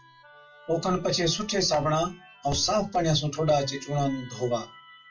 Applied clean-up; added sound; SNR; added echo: classical method WPE with log-MMSE.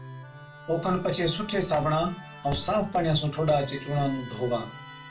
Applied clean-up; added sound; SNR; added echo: none; Musical instrument; 16 dB; reverberation time 0.3 s.